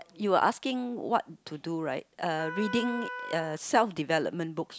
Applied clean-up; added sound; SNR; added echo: none; Wind instrument, woodwind instrument; 11 dB; none.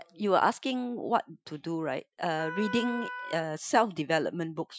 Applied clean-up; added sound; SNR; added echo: classical method Wiener filter.